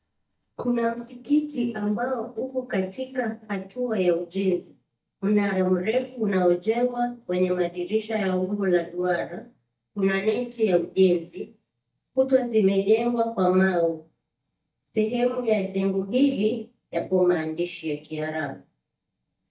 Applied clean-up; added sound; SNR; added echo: neural mask model DeepFilterNet 3.